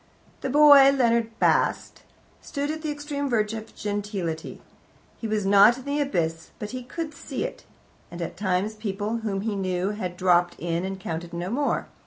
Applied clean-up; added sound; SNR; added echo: none; none; none; none.